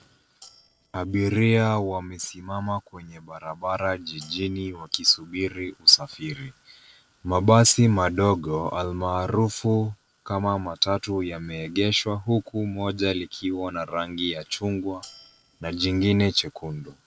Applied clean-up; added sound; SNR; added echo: neural separator model SepFormer DNS4.